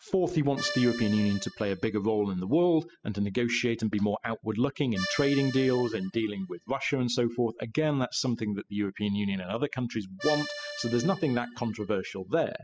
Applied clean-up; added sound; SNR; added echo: classical method spectral subtraction.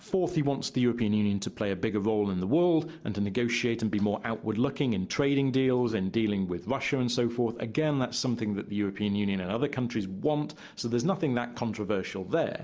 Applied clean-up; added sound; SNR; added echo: none; none; none; none.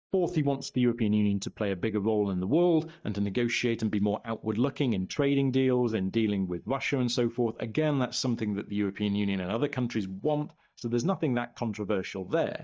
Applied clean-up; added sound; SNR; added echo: neural mask model DeepFilterNet 3.